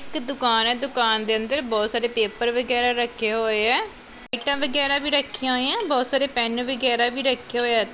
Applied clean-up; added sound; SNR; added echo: none; none; none; none.